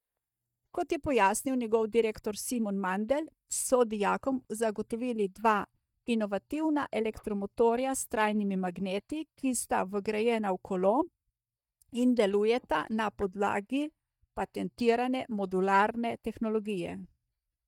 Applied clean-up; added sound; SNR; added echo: neural mask model DeepFilterNet 3.